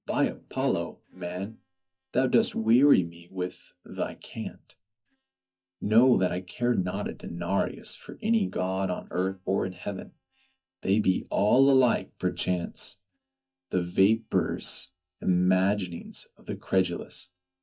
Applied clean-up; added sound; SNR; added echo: neural mask model DeepFilterNet 3.